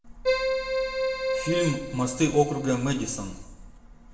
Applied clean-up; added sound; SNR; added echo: none; Keyboard (musical); 1 dB; reverberation time 0.8 s.